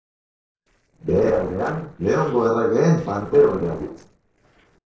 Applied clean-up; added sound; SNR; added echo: neural separator model SepFormer DNS4.